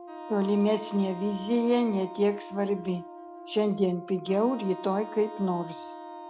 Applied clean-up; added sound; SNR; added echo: none; Wind instrument, woodwind instrument + Brass instrument; 13 dB; none.